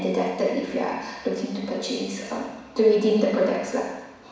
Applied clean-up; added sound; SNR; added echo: none; none; none; reverberation time 1.1 s.